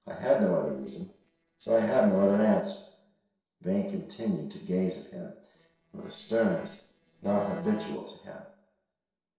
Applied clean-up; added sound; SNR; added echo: neural separator model SepFormer DNS4.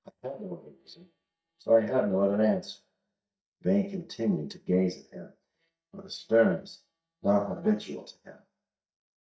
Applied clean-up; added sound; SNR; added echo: neural mask model DeepFilterNet 3.